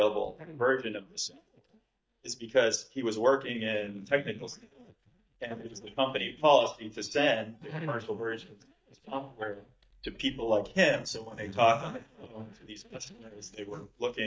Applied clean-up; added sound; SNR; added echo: neural mask model DeepFilterNet 3.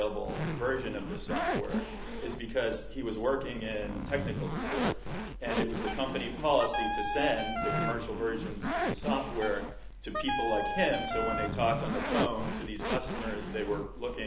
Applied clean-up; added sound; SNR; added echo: none; Zipper (clothing) + Wind instrument, woodwind instrument; 1 dB; none.